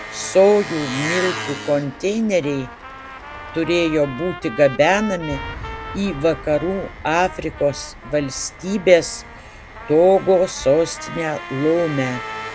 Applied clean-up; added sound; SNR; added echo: none; Trumpet + Engine; 12 dB; none.